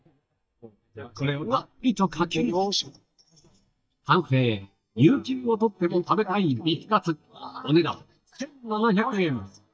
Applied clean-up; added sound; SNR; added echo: neural mask model DeepFilterNet 3.